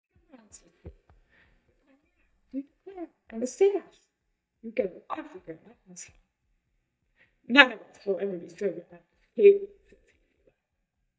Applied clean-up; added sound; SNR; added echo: neural mask model DeepFilterNet 3.